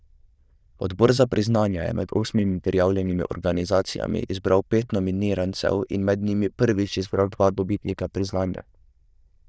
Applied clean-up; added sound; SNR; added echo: neural diffusion model UNIVERSE++.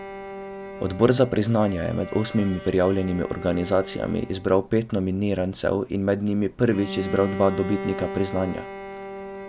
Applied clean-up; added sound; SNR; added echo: none; Bowed string instrument; 12 dB; none.